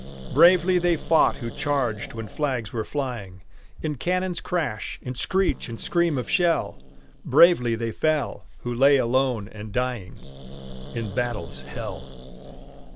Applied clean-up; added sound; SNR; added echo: none; Growling; 12 dB; none.